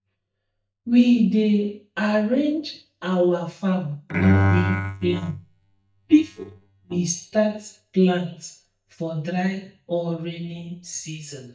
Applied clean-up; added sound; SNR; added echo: neural mask model DeepFilterNet 3.